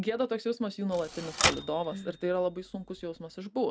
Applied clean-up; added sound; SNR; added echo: none; Typewriter; 3 dB; none.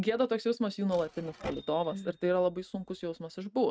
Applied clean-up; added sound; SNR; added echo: neural mask model RNNoise.